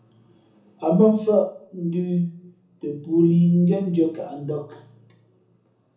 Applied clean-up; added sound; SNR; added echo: none; none; none; reverberation time 0.6 s.